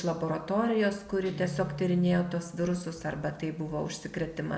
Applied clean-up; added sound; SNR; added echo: none; Guitar; 13 dB; none.